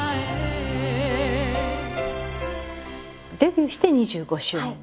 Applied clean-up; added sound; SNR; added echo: none; none; none; none.